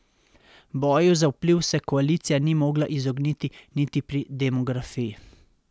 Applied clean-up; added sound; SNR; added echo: none; none; none; none.